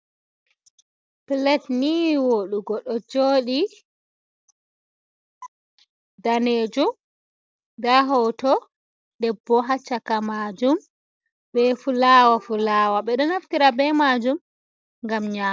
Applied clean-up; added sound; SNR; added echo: none; none; none; none.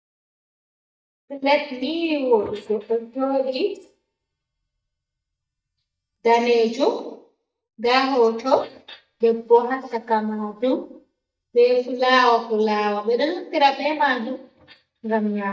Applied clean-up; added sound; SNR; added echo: neural mask model DeepFilterNet 3.